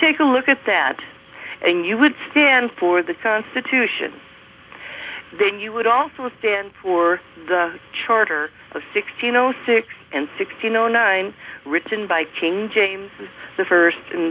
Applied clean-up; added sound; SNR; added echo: none; none; none; none.